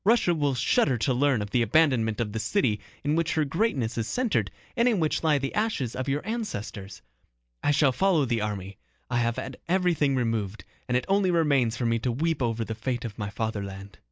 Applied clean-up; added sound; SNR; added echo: none; none; none; none.